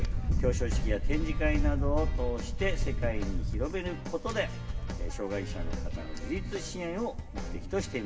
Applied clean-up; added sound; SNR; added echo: none; Wind; -3 dB; reverberation time 2.7 s.